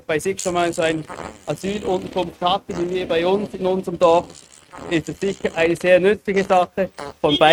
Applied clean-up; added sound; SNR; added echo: neural mask model RNNoise.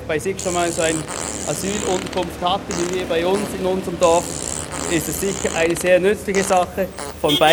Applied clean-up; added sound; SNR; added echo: none; Motor vehicle (road) + Fart; 7 dB; none.